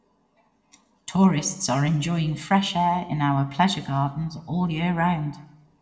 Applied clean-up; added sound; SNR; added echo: none; none; none; reverberation time 0.8 s.